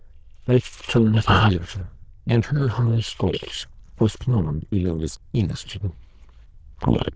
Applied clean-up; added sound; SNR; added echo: neural diffusion model UNIVERSE++.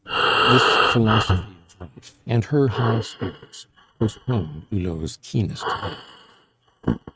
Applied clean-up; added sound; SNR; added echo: neural mask model RNNoise.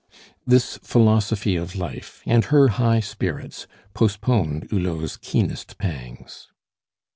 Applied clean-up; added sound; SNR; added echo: none; none; none; none.